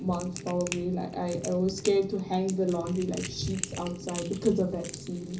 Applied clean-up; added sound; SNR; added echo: none; Crackle; 14 dB; reverberation time 0.5 s.